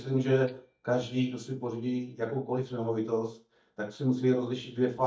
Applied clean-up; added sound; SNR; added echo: neural mask model DeepFilterNet 3.